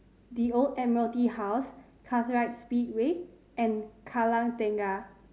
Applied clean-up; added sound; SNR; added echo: none; none; none; none.